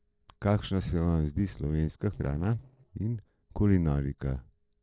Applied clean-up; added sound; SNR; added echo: neural separator model SepFormer DNS4.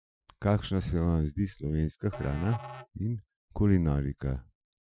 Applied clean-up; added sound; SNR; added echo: classical method Wiener filter.